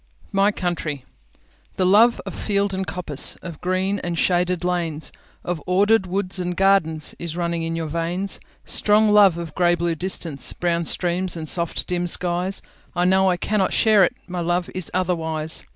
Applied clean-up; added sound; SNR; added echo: none; none; none; none.